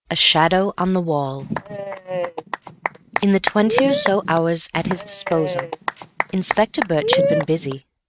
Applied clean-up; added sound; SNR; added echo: neural mask model RNNoise.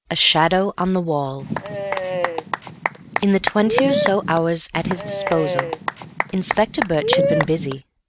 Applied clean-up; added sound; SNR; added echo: none; Applause / Cheering / Clapping; 1 dB; none.